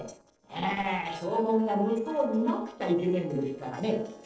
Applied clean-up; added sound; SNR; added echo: neural separator model SepFormer DNS4.